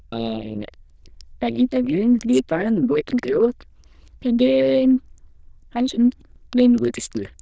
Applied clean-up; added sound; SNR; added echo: neural diffusion model UNIVERSE++.